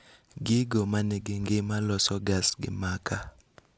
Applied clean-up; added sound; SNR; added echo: none; none; none; none.